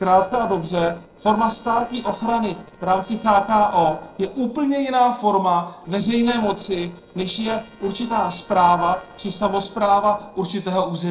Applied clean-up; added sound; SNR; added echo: neural separator model SepFormer DNS4.